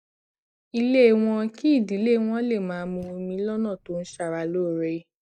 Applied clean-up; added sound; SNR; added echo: neural mask model DeepFilterNet 3.